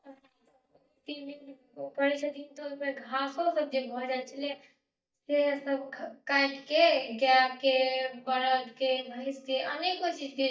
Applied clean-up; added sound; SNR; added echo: neural mask model DeepFilterNet 3.